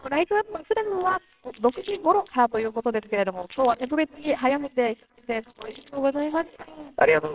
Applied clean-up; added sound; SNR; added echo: neural separator model SepFormer WHAMR!.